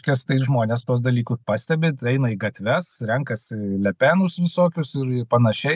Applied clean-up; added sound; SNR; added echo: none; none; none; none.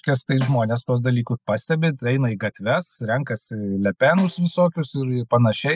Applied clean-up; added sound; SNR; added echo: classical method spectral subtraction.